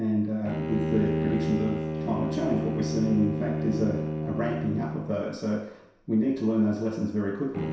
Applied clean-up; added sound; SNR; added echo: none; Bowed string instrument; 3 dB; reverberation time 0.7 s.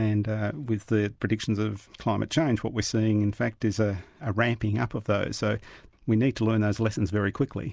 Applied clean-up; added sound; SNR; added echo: none; none; none; none.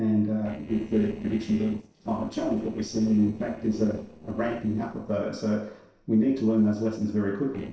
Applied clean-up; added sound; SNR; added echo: neural separator model SepFormer DNS4.